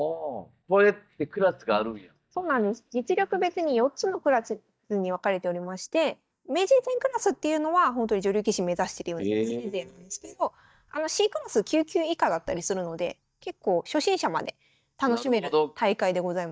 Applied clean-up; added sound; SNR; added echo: neural mask model DeepFilterNet 3.